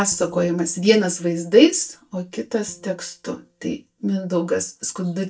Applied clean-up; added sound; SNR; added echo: neural mask model DeepFilterNet 3.